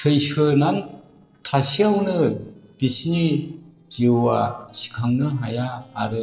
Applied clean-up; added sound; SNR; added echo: neural separator model SepFormer DNS4.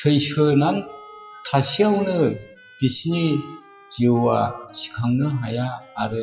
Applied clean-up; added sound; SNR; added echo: classical method WPE with log-MMSE.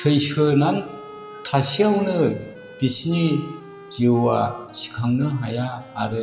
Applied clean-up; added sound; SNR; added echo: none; Wind instrument, woodwind instrument; 20 dB; reverberation time 1.3 s.